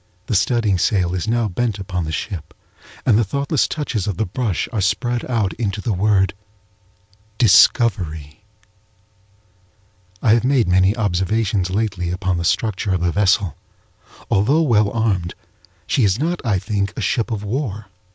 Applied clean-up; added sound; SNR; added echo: none; none; none; none.